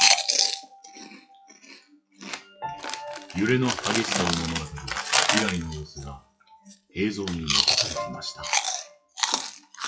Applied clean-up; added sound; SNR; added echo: classical method WPE with log-MMSE.